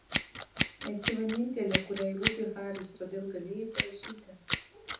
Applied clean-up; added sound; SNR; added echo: none; Scissors; -3 dB; reverberation time 0.6 s.